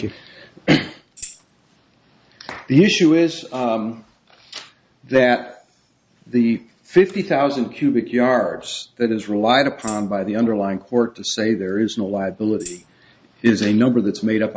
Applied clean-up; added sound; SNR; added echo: none; Tambourine; 19 dB; none.